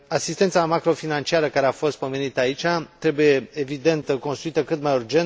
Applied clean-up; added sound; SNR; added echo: none; none; none; none.